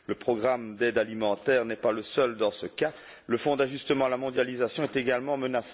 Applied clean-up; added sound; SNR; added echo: none; none; none; none.